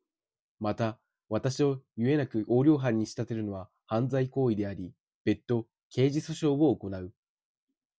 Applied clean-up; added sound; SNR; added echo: none; none; none; none.